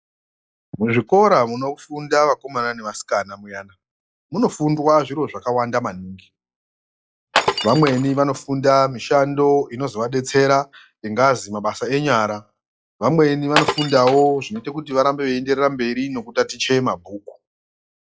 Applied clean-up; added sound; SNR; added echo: classical method log-MMSE.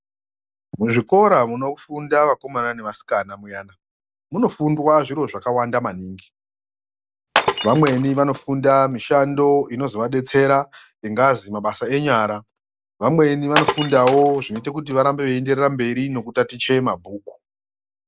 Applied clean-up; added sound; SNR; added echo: none; Glass; 6 dB; none.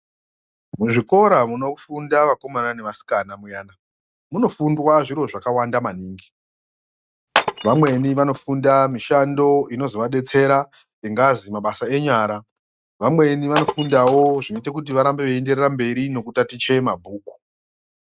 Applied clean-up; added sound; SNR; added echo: neural mask model RNNoise.